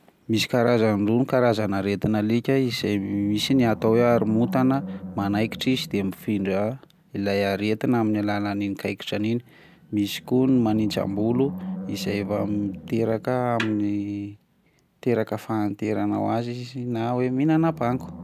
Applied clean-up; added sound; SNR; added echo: none; Snare drum + Animal; 15 dB; none.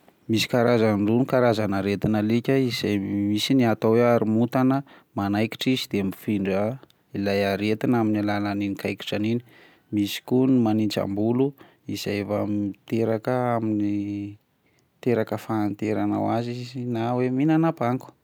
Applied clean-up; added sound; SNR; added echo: none; none; none; none.